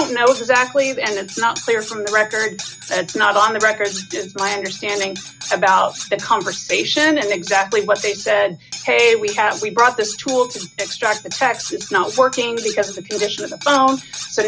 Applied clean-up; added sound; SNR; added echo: none; Cutlery, silverware; 13 dB; none.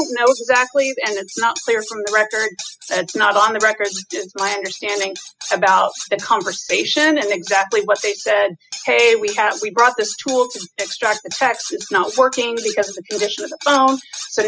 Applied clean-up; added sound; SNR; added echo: classical method spectral subtraction.